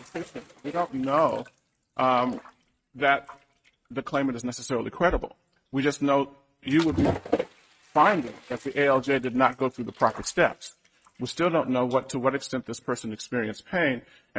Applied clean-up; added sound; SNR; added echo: neural mask model RNNoise.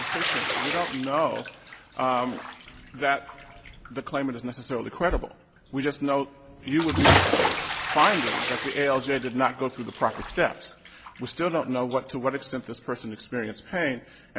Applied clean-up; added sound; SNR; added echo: none; Bathtub (filling or washing) / Splash, splatter; 2 dB; none.